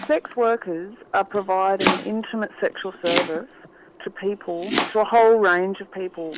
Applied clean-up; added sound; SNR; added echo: none; Domestic sounds, home sounds; 6 dB; none.